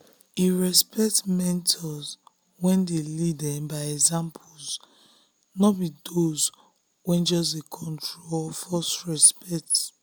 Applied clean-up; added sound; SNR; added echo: none; none; none; none.